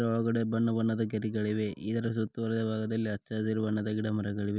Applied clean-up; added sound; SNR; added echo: none; none; none; none.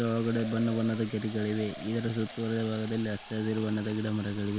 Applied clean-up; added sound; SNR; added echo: none; Fill (with liquid); 15 dB; none.